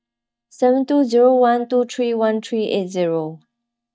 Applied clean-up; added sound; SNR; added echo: neural mask model DeepFilterNet 3.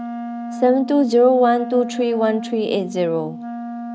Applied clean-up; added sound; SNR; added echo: neural mask model RNNoise.